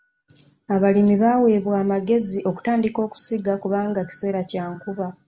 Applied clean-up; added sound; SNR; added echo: none; none; none; none.